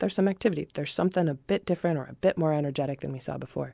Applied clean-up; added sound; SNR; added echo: none; none; none; none.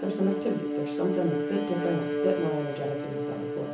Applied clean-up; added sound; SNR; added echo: none; Bowed string instrument; 0 dB; reverberation time 0.8 s.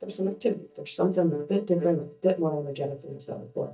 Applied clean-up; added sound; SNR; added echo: neural mask model DeepFilterNet 3.